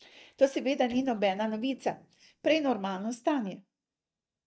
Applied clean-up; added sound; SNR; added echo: neural mask model DeepFilterNet 3.